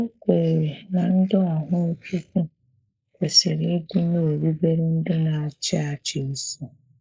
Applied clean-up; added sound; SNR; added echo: neural mask model Resemble Enhance denoiser.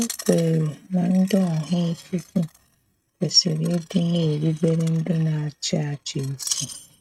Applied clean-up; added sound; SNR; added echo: neural mask model RNNoise.